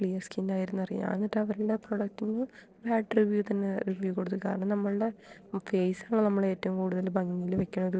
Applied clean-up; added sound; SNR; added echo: neural separator model SepFormer DNS4.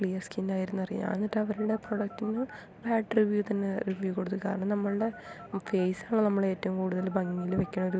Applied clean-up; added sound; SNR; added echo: none; Telephone; 19 dB; none.